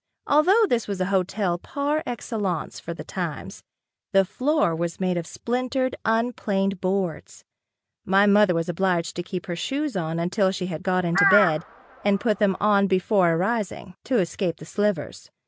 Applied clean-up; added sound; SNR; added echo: none; Crow; 3 dB; none.